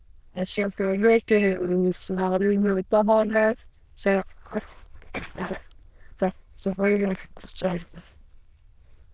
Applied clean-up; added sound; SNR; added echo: neural diffusion model UNIVERSE++.